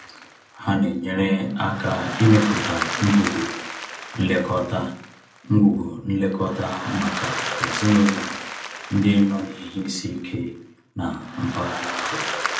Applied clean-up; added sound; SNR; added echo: none; Applause; 8 dB; reverberation time 0.6 s.